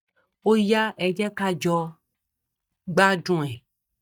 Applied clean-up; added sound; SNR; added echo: neural mask model DeepFilterNet 3.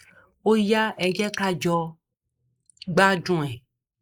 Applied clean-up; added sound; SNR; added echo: neural mask model Resemble Enhance denoiser.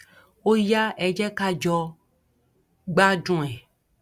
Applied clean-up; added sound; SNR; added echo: none; none; none; none.